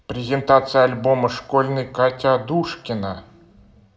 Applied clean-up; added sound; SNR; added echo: none; none; none; reverberation time 1.1 s.